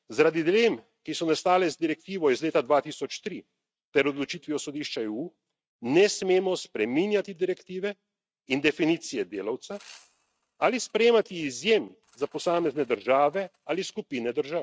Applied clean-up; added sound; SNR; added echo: neural mask model RNNoise.